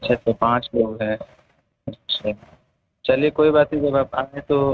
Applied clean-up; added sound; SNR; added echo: neural mask model RNNoise.